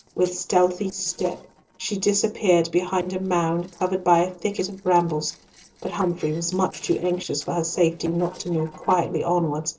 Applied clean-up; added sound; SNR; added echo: neural separator model SepFormer DNS4.